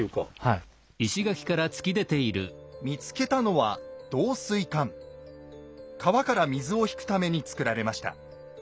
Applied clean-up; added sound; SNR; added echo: none; none; none; none.